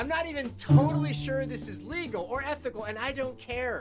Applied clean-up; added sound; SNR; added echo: none; Bowed string instrument; -3 dB; none.